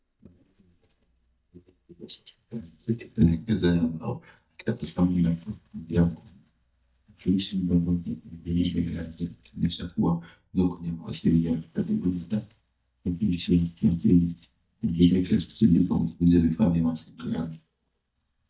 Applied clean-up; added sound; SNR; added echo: neural mask model DeepFilterNet 3.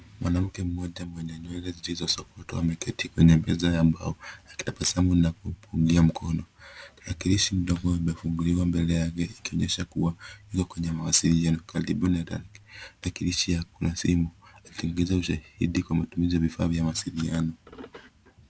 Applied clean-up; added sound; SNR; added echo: none; none; none; none.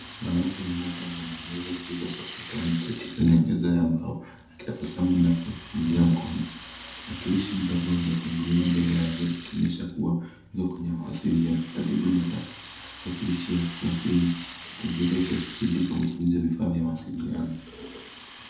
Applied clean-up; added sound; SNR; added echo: none; Rattle (instrument); 12 dB; reverberation time 2.0 s.